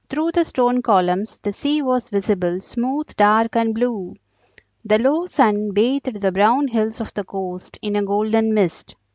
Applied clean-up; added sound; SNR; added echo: none; none; none; none.